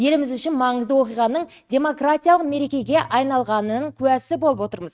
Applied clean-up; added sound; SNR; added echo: neural mask model RNNoise.